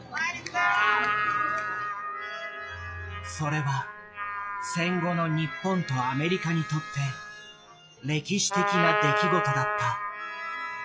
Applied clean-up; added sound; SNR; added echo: classical method log-MMSE.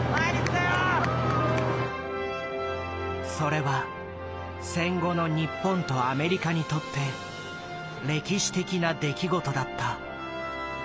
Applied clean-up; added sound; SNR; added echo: none; none; none; none.